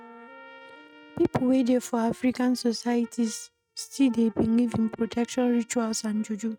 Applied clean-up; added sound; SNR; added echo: neural mask model RNNoise.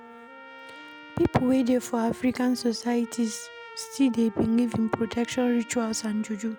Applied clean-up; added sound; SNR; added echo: none; Wind instrument, woodwind instrument + Trumpet; 19 dB; none.